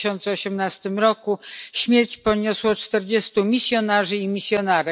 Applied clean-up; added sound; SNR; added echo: none; none; none; none.